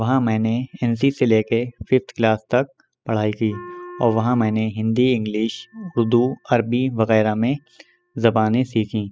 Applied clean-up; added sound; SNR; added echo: classical method spectral subtraction.